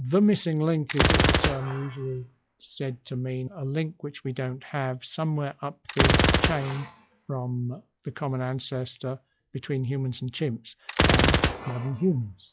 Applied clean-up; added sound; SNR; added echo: classical method log-MMSE.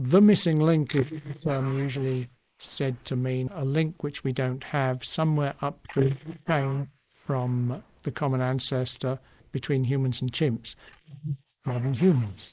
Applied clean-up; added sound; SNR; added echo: neural mask model Resemble Enhance denoiser.